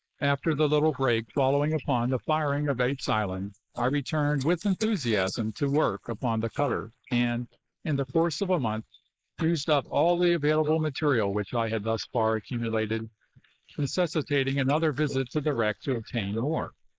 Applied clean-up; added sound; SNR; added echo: neural mask model Resemble Enhance denoiser.